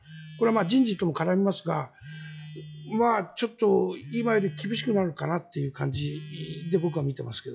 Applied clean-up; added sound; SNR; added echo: classical method log-MMSE.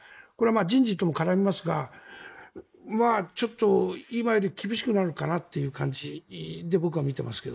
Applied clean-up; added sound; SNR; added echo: neural mask model Resemble Enhance denoiser.